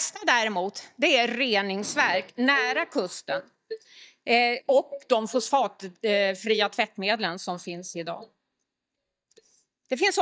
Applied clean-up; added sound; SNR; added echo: neural mask model DeepFilterNet 3.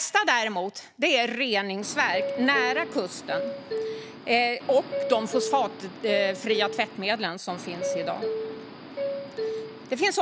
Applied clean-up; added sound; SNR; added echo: none; Subway, metro, underground; 5 dB; none.